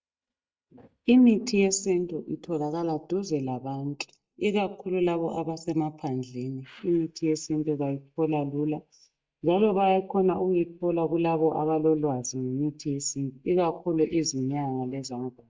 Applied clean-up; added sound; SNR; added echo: neural mask model DeepFilterNet 3.